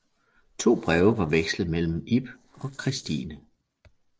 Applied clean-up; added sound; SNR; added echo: neural separator model SepFormer DNS4.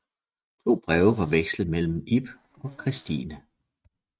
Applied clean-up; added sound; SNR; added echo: neural mask model RNNoise.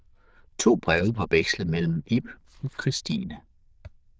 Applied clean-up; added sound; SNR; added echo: neural diffusion model UNIVERSE++.